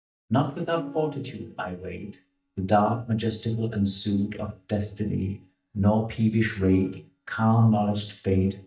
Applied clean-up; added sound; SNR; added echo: neural mask model DeepFilterNet 3.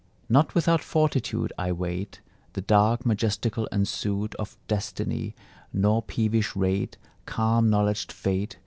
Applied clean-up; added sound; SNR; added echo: none; none; none; none.